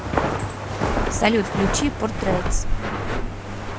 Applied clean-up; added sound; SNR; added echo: none; Walk, footsteps; -3 dB; none.